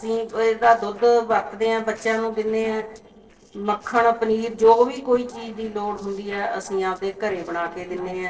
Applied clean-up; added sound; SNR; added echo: neural separator model SepFormer DNS4.